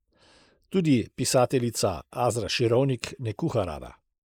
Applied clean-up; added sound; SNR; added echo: neural mask model Resemble Enhance denoiser.